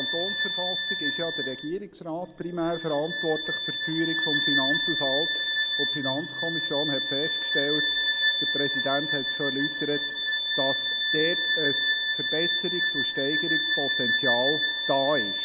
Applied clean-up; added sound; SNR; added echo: none; Bowed string instrument; -5 dB; none.